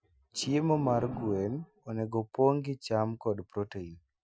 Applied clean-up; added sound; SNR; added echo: classical method Wiener filter.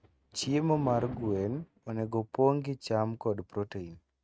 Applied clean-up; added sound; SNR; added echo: neural mask model RNNoise.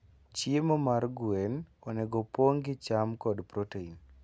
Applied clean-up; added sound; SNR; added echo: none; none; none; none.